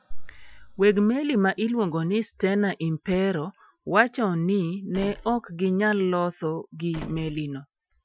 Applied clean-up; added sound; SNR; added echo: classical method Wiener filter.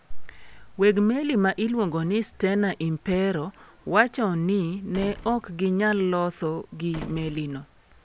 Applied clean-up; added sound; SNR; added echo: none; Slam; 19 dB; none.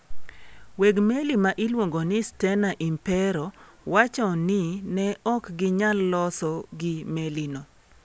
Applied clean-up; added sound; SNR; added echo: none; none; none; none.